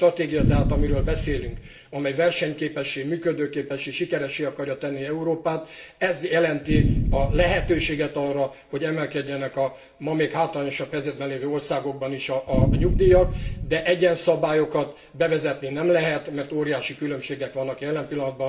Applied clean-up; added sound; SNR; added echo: none; Boom; -1 dB; reverberation time 0.4 s.